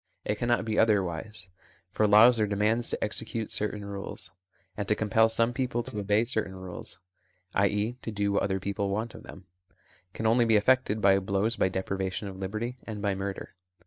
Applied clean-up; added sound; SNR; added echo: neural mask model DeepFilterNet 3.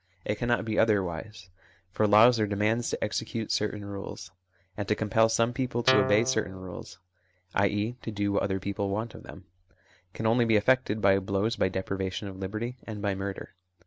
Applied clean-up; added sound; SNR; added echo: none; Guitar; 2 dB; none.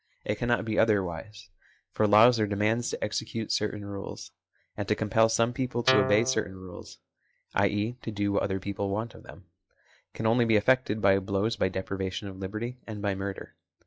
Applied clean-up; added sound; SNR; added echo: classical method log-MMSE.